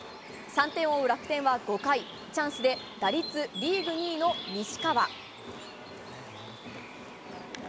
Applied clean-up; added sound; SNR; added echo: none; Bird; 12 dB; none.